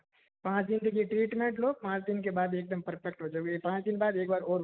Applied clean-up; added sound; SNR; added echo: none; none; none; none.